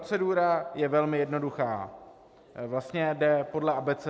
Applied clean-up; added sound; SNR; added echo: none; none; none; none.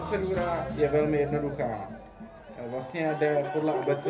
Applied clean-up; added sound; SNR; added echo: none; Cheering; 8 dB; reverberation time 0.3 s.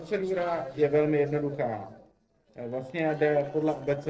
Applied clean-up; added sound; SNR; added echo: neural separator model SepFormer DNS4.